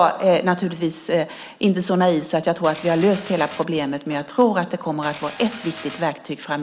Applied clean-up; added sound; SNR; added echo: none; Mechanisms; 12 dB; none.